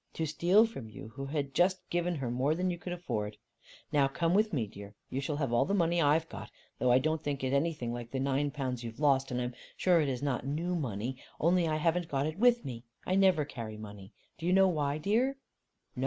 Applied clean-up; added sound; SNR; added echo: none; none; none; none.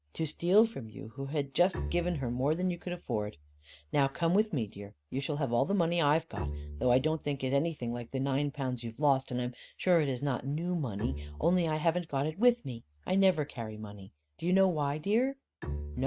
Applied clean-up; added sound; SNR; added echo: neural mask model RNNoise.